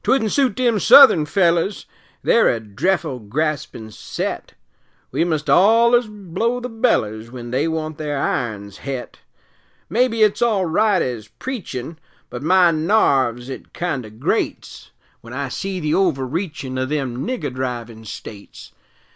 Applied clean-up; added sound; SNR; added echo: none; none; none; none.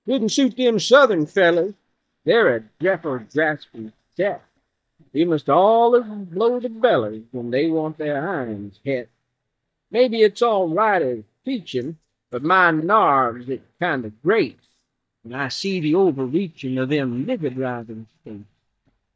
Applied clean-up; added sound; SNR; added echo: neural mask model DeepFilterNet 3.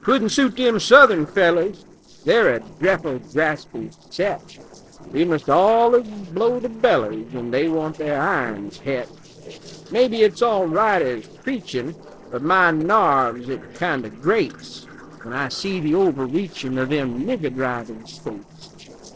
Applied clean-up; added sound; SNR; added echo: neural separator model SepFormer DNS4.